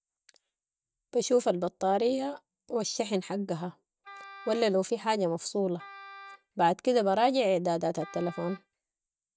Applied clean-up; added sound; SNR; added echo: none; Wind instrument, woodwind instrument; 20 dB; none.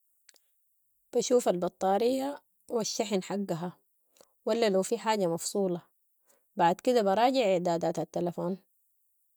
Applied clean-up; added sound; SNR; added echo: none; none; none; none.